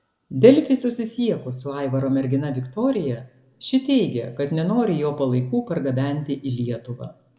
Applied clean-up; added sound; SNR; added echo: none; none; none; reverberation time 0.6 s.